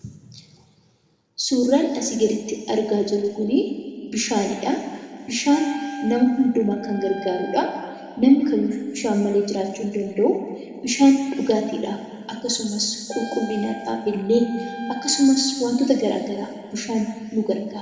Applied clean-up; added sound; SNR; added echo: none; Wind instrument, woodwind instrument; 15 dB; reverberation time 2.0 s.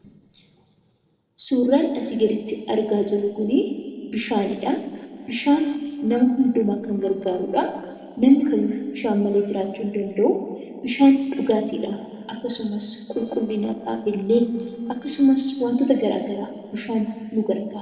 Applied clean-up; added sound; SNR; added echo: neural separator model SepFormer DNS4.